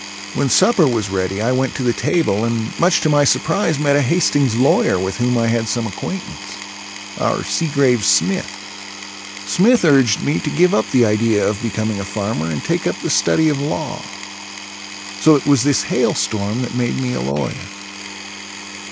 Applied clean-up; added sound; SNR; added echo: none; Power tool; 13 dB; none.